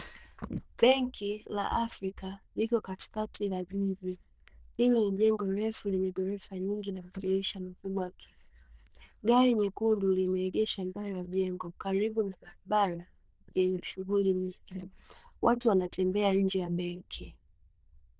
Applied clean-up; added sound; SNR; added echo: neural diffusion model UNIVERSE++.